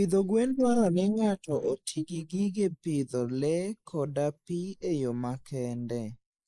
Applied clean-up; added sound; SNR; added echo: neural mask model Resemble Enhance denoiser.